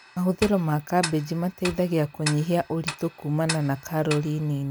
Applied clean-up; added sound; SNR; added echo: none; Tick-tock; 12 dB; none.